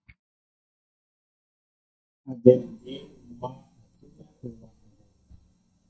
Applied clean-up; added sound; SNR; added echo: neural mask model DeepFilterNet 3.